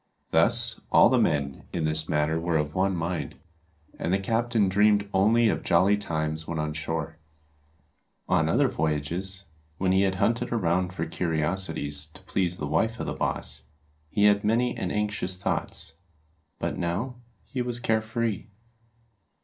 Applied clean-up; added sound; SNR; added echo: neural separator model SepFormer DNS4.